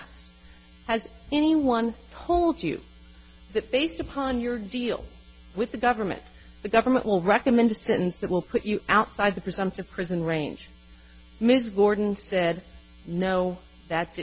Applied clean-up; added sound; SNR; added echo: none; none; none; none.